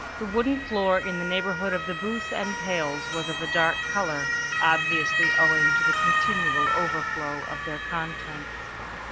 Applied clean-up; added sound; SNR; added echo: none; Motor vehicle (road) / Siren; -2 dB; none.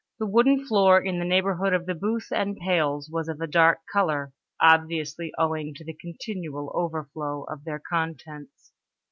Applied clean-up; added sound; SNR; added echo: none; none; none; none.